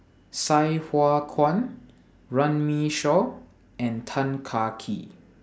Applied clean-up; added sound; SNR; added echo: none; none; none; none.